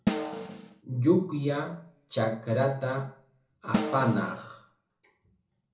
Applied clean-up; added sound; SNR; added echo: none; Snare drum; 2 dB; reverberation time 0.7 s.